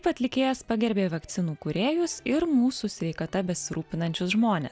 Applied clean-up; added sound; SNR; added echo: none; none; none; none.